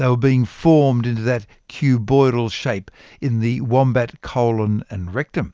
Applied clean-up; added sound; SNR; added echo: none; none; none; none.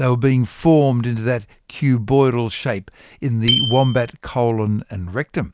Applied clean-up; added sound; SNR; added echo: none; Bicycle bell; 12 dB; none.